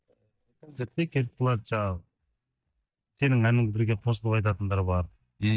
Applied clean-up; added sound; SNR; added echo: neural mask model DeepFilterNet 3.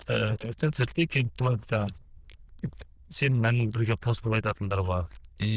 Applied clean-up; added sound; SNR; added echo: neural diffusion model UNIVERSE++.